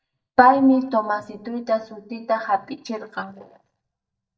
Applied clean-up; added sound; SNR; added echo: neural mask model DeepFilterNet 3.